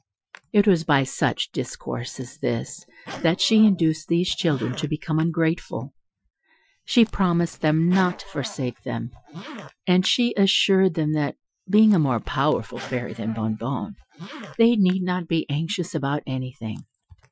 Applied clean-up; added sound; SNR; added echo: classical method Wiener filter.